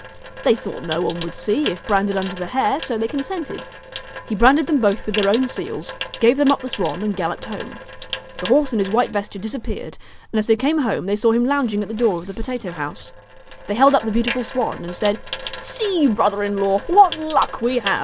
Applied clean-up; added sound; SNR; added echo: none; Sink (filling or washing) / Water tap, faucet; 13 dB; none.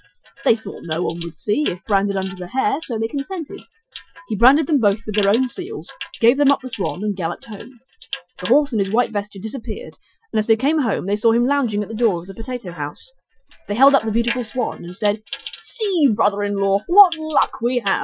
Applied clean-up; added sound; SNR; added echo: classical method Wiener filter.